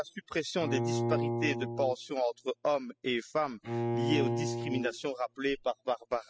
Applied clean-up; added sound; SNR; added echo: classical method spectral subtraction.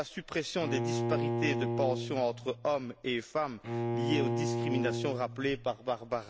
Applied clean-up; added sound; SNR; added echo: none; Bowed string instrument; 1 dB; none.